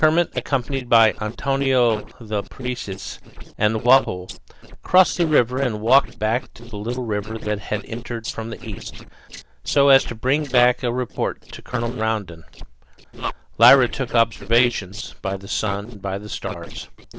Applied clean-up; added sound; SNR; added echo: neural separator model SepFormer DNS4.